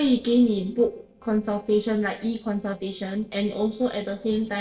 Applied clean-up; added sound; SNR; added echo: neural separator model SepFormer DNS4.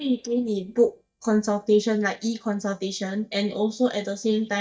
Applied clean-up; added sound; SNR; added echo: neural mask model DeepFilterNet 3.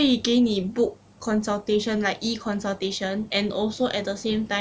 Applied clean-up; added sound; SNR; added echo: none; none; none; none.